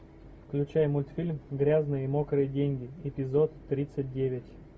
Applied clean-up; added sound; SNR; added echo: none; none; none; none.